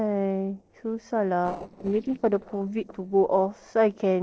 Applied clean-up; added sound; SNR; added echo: neural separator model SepFormer DNS4.